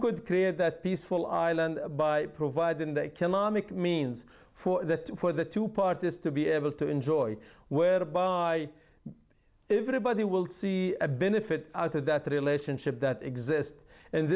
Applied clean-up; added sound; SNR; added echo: none; none; none; none.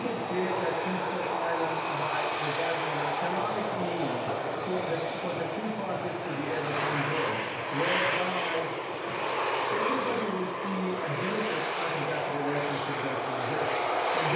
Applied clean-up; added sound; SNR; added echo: none; Aircraft; -3 dB; reverberation time 0.9 s.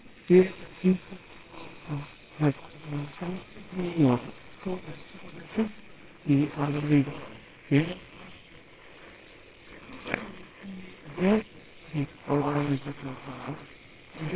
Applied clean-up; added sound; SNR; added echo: neural separator model SepFormer WHAMR!.